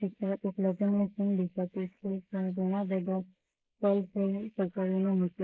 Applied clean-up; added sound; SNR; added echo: neural mask model Resemble Enhance denoiser.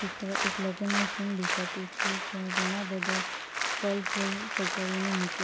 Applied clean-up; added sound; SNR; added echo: none; Applause; -1 dB; none.